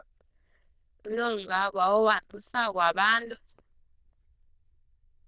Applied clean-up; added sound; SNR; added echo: neural diffusion model UNIVERSE++.